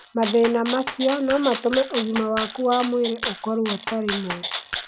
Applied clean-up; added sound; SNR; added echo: none; Rattle (instrument); 6 dB; none.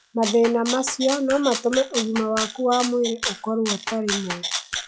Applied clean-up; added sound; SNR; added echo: classical method log-MMSE.